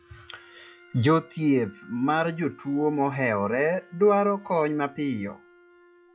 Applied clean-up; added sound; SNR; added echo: classical method log-MMSE.